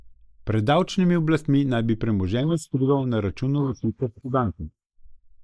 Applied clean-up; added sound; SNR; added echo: neural mask model Resemble Enhance denoiser.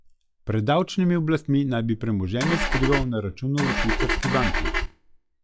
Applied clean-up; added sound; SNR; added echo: classical method log-MMSE.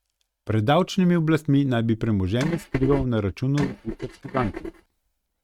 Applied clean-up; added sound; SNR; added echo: neural mask model RNNoise.